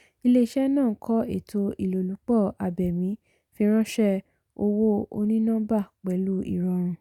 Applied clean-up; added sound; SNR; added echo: none; none; none; none.